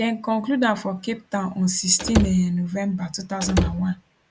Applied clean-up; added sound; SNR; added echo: none; Slam / Wood; 3 dB; none.